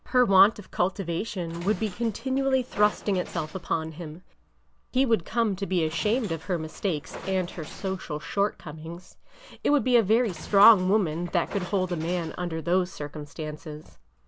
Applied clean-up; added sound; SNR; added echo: none; Train; 20 dB; none.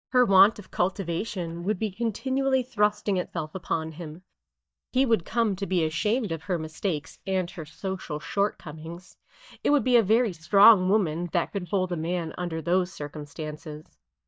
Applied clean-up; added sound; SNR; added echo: neural mask model DeepFilterNet 3.